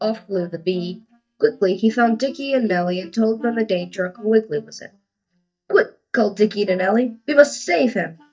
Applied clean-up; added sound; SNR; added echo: neural mask model DeepFilterNet 3.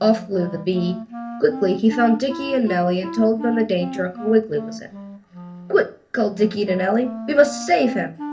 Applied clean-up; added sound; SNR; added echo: none; Wind instrument, woodwind instrument; 12 dB; reverberation time 0.3 s.